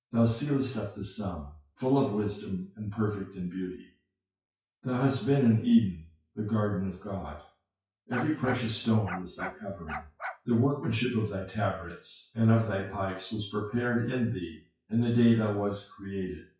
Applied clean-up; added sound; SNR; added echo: classical method WPE with log-MMSE.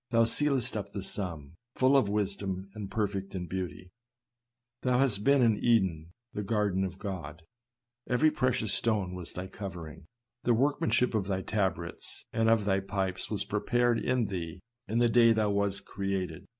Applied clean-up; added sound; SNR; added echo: none; none; none; none.